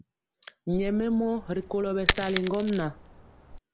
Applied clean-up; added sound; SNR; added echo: none; Coin (dropping); 2 dB; none.